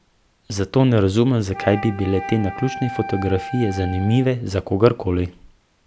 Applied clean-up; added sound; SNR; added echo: none; Wind instrument, woodwind instrument; 12 dB; none.